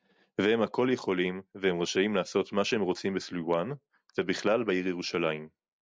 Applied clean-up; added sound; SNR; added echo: none; none; none; none.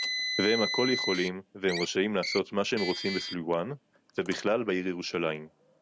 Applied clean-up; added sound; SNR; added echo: none; Car; 6 dB; none.